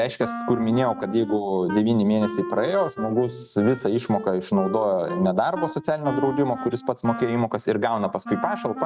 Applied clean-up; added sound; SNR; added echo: neural mask model RNNoise.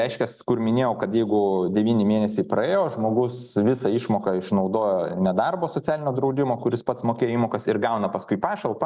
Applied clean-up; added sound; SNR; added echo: none; none; none; none.